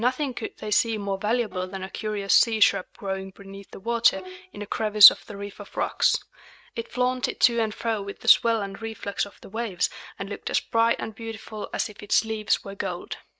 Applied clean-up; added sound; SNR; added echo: neural mask model RNNoise.